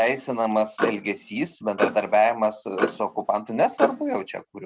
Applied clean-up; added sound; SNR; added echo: none; Clock; 7 dB; none.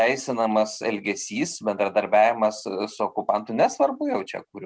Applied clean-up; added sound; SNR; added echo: none; none; none; none.